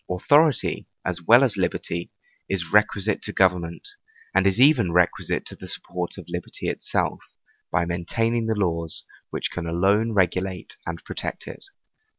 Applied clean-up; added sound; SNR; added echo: none; none; none; none.